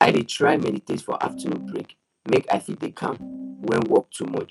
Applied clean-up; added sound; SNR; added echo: neural mask model RNNoise.